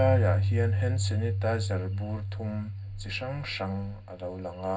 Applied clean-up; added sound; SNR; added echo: none; Keyboard (musical); -3 dB; reverberation time 0.4 s.